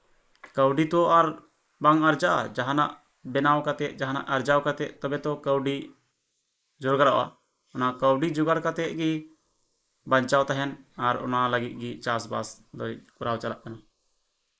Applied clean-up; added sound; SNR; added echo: neural mask model Resemble Enhance denoiser.